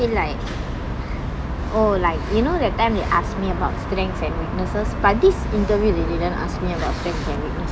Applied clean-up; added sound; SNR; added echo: none; none; none; none.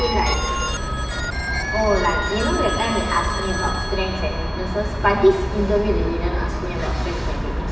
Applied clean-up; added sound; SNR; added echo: none; Telephone; 9 dB; reverberation time 1.2 s.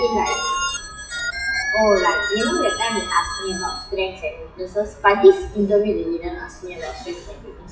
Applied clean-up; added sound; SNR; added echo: classical method WPE with log-MMSE.